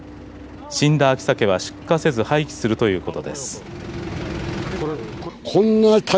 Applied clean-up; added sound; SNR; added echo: none; none; none; none.